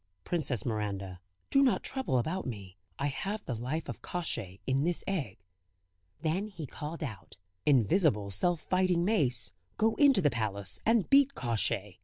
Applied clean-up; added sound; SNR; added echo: none; none; none; none.